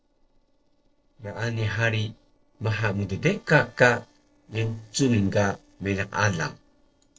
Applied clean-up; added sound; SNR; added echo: neural separator model SepFormer DNS4.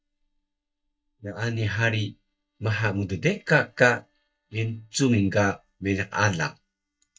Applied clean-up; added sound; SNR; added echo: neural mask model DeepFilterNet 3.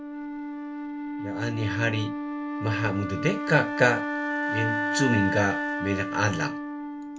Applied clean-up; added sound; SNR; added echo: none; Wind instrument, woodwind instrument; 2 dB; reverberation time 0.2 s.